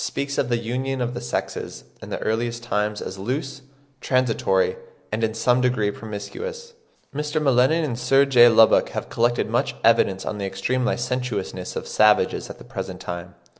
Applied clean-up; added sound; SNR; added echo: none; none; none; none.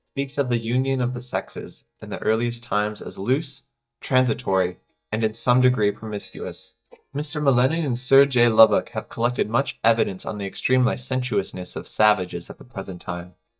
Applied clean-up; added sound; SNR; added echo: neural mask model DeepFilterNet 3.